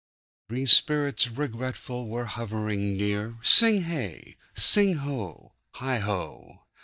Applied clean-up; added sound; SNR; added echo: neural mask model DeepFilterNet 3.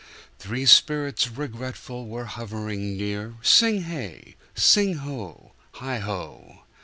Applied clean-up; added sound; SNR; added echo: none; none; none; none.